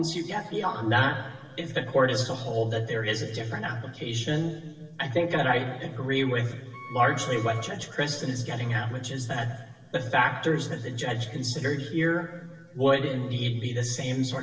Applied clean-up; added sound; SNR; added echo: none; Wind instrument, woodwind instrument; 16 dB; reverberation time 1.4 s.